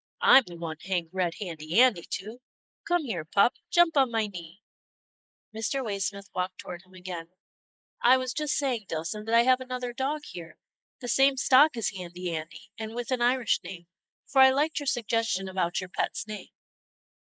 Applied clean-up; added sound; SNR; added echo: neural mask model Resemble Enhance denoiser.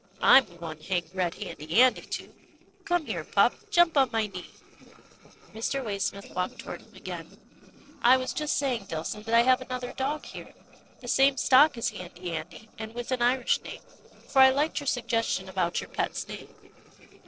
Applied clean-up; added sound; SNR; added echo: neural separator model SepFormer DNS4.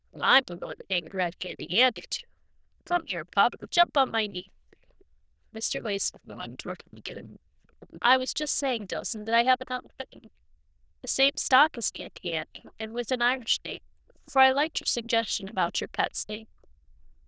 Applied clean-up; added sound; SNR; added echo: neural diffusion model UNIVERSE++.